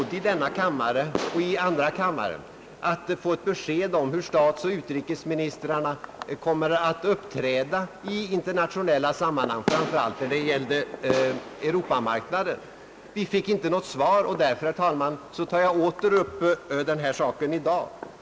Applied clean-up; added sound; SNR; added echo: none; Fireworks; 13 dB; none.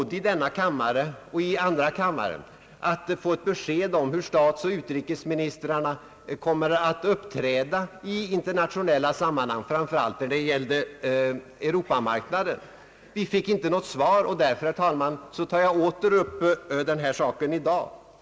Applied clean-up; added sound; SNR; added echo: none; none; none; none.